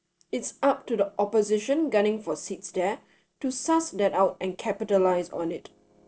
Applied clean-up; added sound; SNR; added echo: neural separator model SepFormer DNS4.